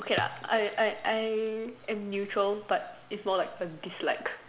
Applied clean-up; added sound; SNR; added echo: none; Water / Splash, splatter; 17 dB; none.